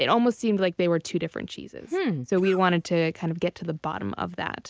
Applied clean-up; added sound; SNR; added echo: none; Cough; 19 dB; none.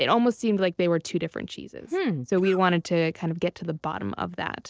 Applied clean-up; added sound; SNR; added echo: neural separator model SepFormer DNS4.